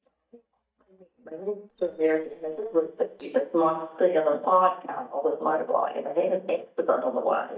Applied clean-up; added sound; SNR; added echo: neural mask model DeepFilterNet 3.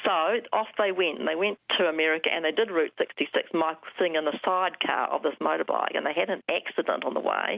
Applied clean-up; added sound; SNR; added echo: none; none; none; none.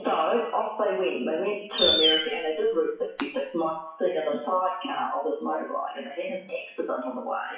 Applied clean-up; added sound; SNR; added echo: classical method WPE with log-MMSE.